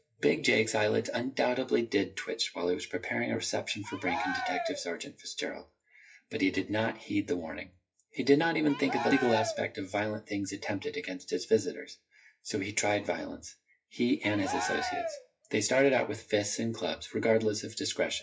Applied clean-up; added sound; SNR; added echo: classical method WPE with log-MMSE.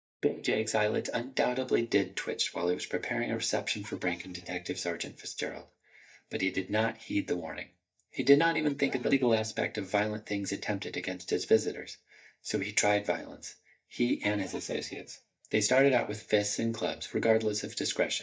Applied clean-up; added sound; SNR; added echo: neural mask model DeepFilterNet 3.